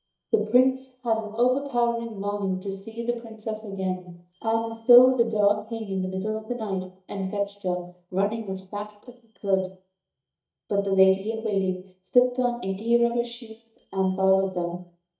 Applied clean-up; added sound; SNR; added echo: neural mask model DeepFilterNet 3.